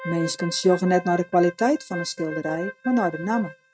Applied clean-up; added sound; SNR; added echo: neural mask model RNNoise.